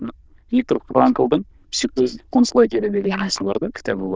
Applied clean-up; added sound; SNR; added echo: neural diffusion model UNIVERSE++.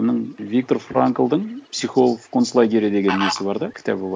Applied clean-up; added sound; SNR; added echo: none; Fowl; 14 dB; none.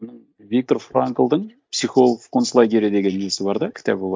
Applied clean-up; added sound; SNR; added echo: neural mask model DeepFilterNet 3.